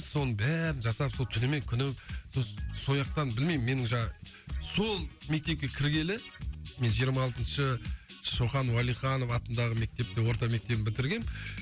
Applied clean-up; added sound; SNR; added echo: none; none; none; none.